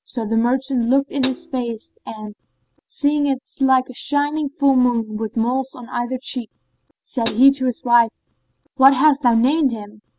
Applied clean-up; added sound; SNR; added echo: none; Hi-hat; 15 dB; none.